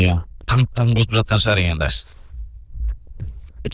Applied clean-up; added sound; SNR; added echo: neural diffusion model UNIVERSE++.